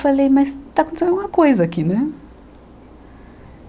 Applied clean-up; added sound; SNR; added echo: none; none; none; none.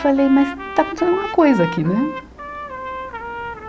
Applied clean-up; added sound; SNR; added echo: none; Trumpet; 10 dB; none.